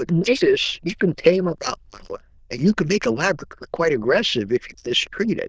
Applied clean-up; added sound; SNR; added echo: neural diffusion model UNIVERSE++.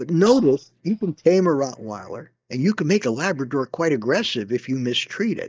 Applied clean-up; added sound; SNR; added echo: neural mask model DeepFilterNet 3.